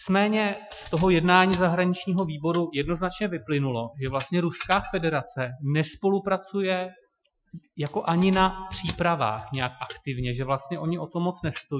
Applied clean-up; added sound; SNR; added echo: classical method Wiener filter.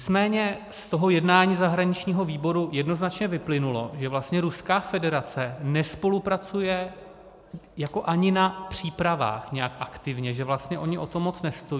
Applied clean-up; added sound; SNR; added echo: none; none; none; none.